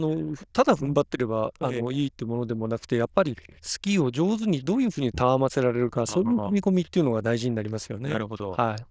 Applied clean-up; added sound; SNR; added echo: neural diffusion model UNIVERSE++.